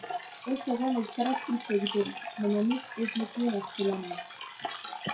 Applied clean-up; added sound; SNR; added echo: classical method log-MMSE.